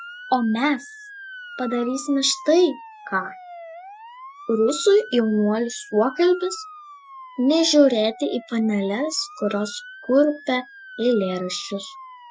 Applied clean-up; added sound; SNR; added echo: classical method Wiener filter.